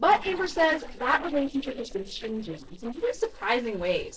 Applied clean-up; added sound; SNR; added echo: neural separator model SepFormer DNS4.